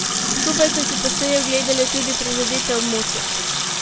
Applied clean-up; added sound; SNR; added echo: none; Sink (filling or washing) / Water tap, faucet; -2 dB; none.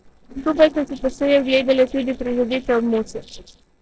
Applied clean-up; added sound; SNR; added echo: neural separator model SepFormer DNS4.